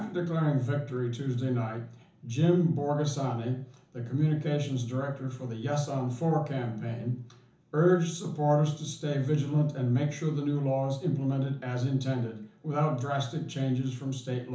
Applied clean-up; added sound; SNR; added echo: none; none; none; reverberation time 0.7 s.